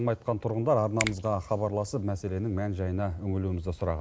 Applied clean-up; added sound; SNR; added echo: none; Finger snapping; 11 dB; none.